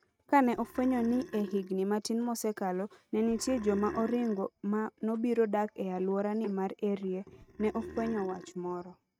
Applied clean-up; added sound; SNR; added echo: neural mask model RNNoise.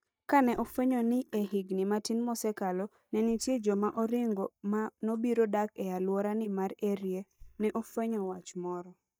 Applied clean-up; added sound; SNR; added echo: neural mask model DeepFilterNet 3.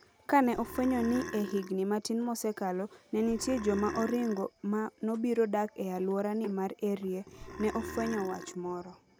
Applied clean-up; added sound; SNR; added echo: none; Burping, eructation; 11 dB; none.